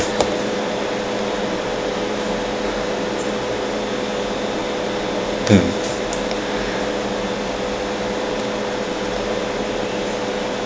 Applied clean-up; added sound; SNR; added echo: none; none; none; none.